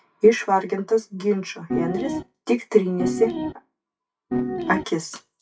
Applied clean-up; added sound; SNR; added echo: classical method WPE with log-MMSE.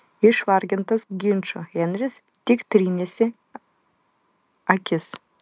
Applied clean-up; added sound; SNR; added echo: none; none; none; none.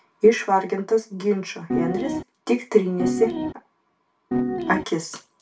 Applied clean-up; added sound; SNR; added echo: none; Piano; 0 dB; reverberation time 0.2 s.